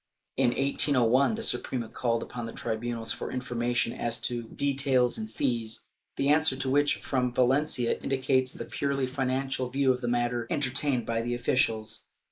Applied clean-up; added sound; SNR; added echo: neural mask model Resemble Enhance denoiser.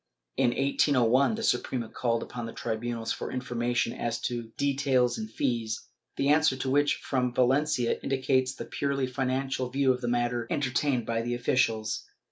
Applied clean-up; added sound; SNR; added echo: none; none; none; none.